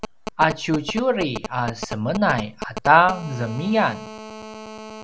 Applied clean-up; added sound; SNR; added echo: none; Telephone; 12 dB; none.